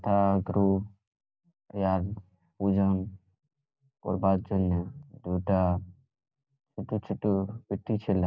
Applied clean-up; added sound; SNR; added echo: neural mask model Resemble Enhance denoiser.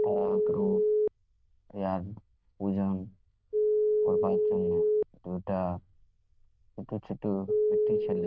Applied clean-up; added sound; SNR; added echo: neural diffusion model UNIVERSE++.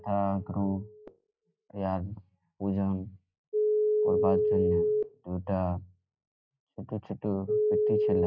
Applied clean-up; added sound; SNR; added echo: classical method log-MMSE.